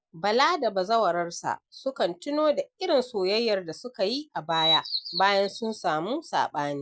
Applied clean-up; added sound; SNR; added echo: none; Bird vocalization, bird call, bird song; 3 dB; none.